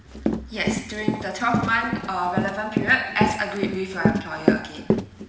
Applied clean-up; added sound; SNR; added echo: none; Run; -1 dB; reverberation time 1.3 s.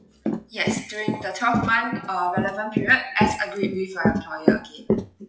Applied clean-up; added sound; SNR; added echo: classical method WPE with log-MMSE.